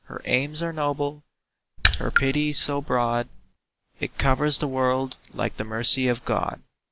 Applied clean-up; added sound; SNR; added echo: none; Raindrop / Splash, splatter; 1 dB; none.